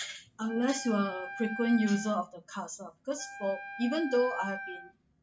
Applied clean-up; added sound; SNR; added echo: none; Wind instrument, woodwind instrument; 10 dB; reverberation time 0.1 s.